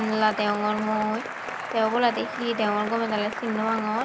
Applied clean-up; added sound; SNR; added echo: none; Applause / Cheering; 8 dB; none.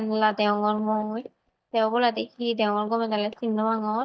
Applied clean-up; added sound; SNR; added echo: neural mask model DeepFilterNet 3.